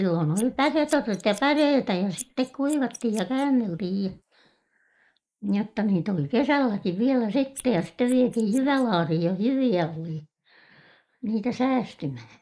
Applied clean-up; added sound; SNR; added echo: neural mask model Resemble Enhance denoiser.